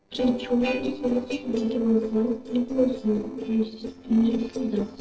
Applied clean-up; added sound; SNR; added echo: neural separator model SepFormer DNS4.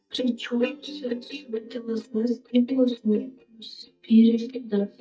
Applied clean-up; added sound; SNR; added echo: neural mask model DeepFilterNet 3.